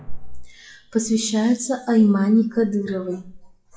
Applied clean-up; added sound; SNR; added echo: classical method WPE with log-MMSE.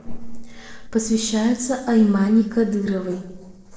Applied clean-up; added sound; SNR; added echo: neural separator model SepFormer DNS4.